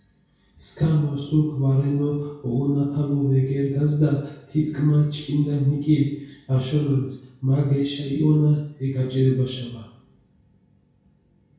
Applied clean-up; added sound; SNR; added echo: none; none; none; reverberation time 0.6 s.